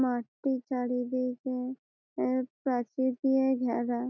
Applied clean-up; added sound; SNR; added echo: none; none; none; none.